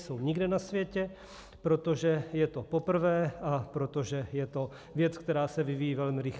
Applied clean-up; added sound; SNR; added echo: none; none; none; none.